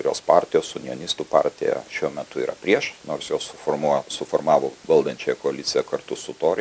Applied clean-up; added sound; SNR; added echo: none; none; none; none.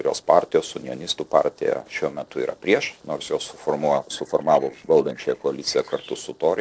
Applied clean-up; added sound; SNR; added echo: neural separator model SepFormer DNS4.